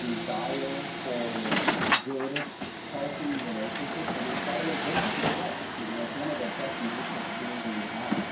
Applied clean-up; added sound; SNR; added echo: none; Truck; -4 dB; reverberation time 0.5 s.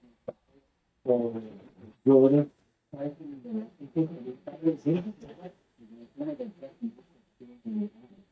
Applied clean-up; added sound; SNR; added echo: neural mask model DeepFilterNet 3.